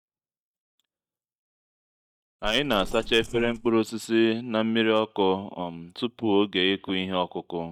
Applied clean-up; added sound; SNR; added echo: neural mask model DeepFilterNet 3.